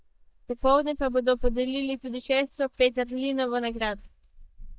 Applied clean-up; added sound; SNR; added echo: neural mask model DeepFilterNet 3.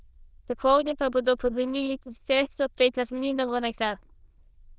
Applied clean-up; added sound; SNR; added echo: neural diffusion model UNIVERSE++.